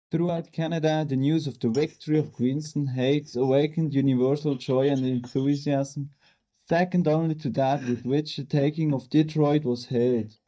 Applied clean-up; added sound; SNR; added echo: neural mask model DeepFilterNet 3.